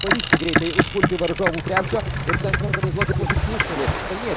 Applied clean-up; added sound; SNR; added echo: none; Boat, Water vehicle; -4 dB; none.